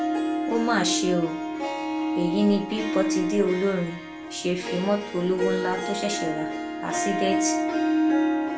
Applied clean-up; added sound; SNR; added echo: none; Harp; 0 dB; reverberation time 0.3 s.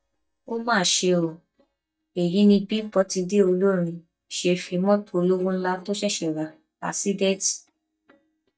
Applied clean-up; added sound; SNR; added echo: neural mask model DeepFilterNet 3.